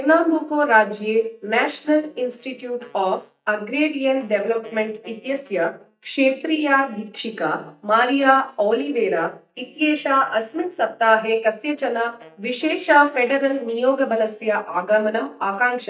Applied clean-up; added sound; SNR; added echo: neural mask model DeepFilterNet 3.